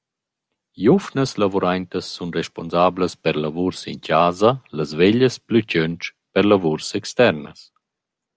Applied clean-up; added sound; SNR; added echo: none; none; none; none.